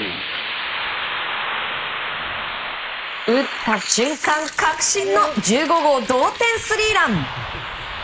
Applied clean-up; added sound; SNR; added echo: neural mask model Resemble Enhance denoiser.